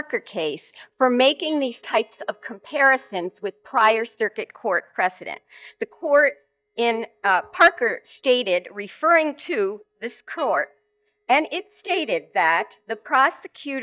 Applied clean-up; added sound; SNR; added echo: neural mask model DeepFilterNet 3.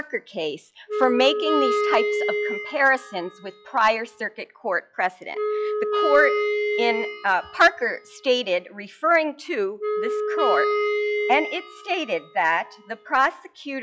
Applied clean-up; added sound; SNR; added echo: classical method log-MMSE.